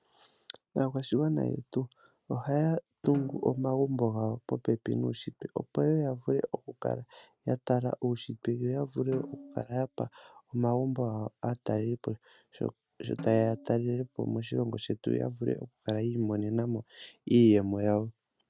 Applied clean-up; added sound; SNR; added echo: neural mask model RNNoise.